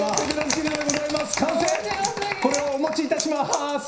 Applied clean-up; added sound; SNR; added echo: none; Scissors; 10 dB; reverberation time 0.5 s.